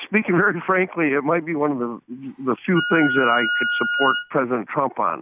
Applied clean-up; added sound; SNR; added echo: none; Wind instrument, woodwind instrument; 3 dB; none.